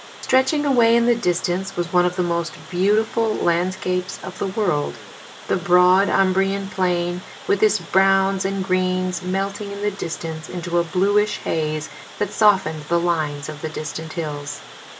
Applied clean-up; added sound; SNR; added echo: none; Water; 18 dB; none.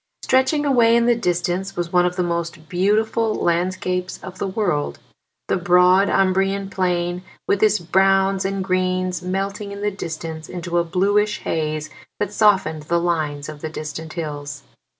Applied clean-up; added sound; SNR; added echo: none; none; none; none.